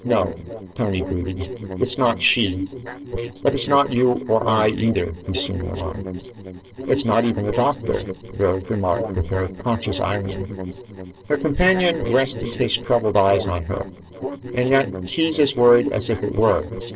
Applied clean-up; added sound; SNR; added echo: neural separator model SepFormer DNS4.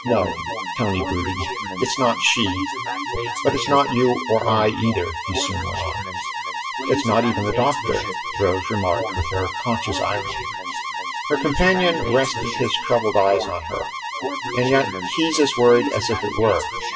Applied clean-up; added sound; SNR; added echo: classical method WPE with log-MMSE.